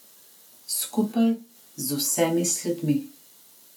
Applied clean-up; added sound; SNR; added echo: none; none; none; none.